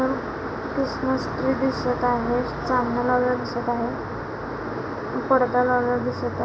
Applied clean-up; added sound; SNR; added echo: none; none; none; none.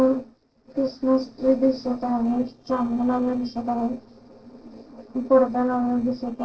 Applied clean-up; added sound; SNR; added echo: neural separator model SepFormer DNS4.